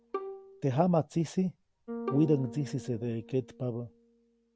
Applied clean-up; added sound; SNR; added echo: none; Bowed string instrument + Bass guitar; 12 dB; none.